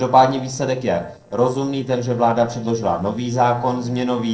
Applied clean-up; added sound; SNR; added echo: neural separator model SepFormer DNS4.